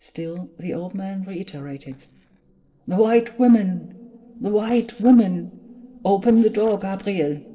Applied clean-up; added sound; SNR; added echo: neural separator model SepFormer DNS4.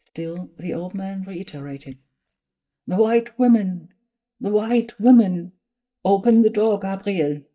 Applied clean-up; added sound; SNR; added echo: neural mask model DeepFilterNet 3.